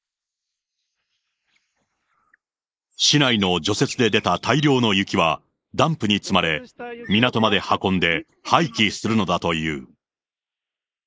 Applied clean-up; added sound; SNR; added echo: neural mask model Resemble Enhance denoiser.